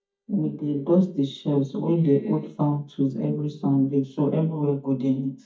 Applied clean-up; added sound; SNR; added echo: neural mask model DeepFilterNet 3.